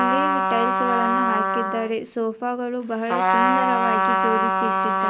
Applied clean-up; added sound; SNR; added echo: none; Trumpet; -5 dB; none.